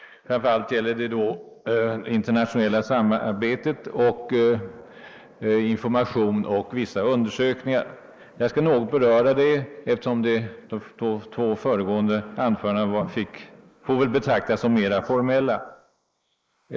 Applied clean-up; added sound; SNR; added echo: neural mask model Resemble Enhance denoiser.